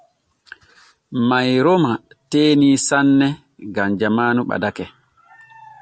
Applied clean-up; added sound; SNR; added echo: none; none; none; none.